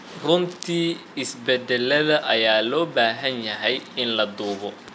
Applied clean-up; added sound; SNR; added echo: none; none; none; none.